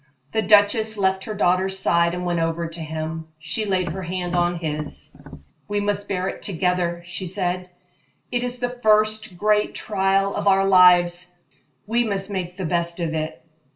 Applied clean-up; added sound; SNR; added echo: none; Tap; 11 dB; reverberation time 0.4 s.